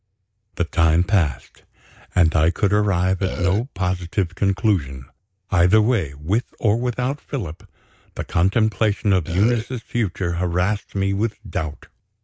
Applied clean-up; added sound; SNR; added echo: neural mask model Resemble Enhance denoiser.